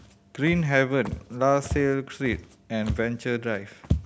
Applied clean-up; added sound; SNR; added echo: none; Walk, footsteps; 9 dB; none.